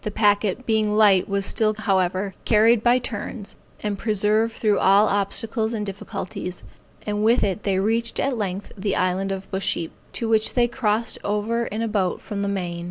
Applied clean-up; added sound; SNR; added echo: none; none; none; none.